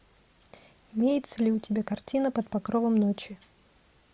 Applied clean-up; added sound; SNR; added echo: none; none; none; none.